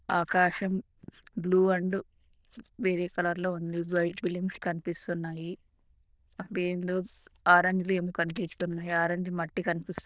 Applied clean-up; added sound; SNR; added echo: neural diffusion model UNIVERSE++.